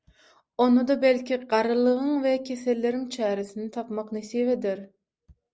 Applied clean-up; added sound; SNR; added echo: none; none; none; none.